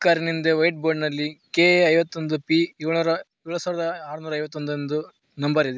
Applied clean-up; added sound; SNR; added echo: none; none; none; none.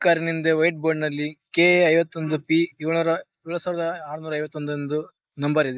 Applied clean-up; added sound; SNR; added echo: neural mask model Resemble Enhance denoiser.